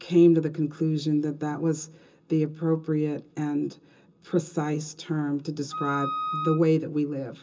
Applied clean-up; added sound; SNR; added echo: none; Wind instrument, woodwind instrument; 5 dB; reverberation time 0.2 s.